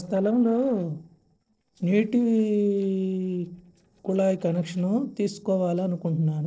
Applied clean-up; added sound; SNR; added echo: neural separator model SepFormer DNS4.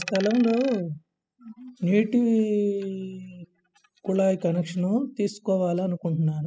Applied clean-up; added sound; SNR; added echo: classical method spectral subtraction.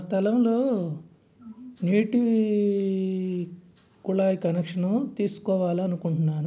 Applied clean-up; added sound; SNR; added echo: none; none; none; none.